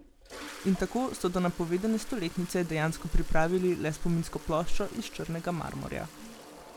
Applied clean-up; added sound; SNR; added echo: none; Toilet flush; 18 dB; none.